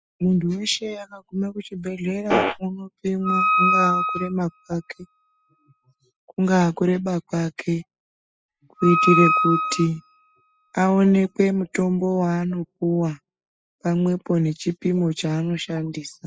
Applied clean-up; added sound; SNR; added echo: classical method spectral subtraction.